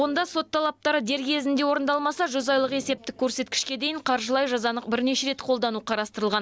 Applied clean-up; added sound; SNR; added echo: none; none; none; none.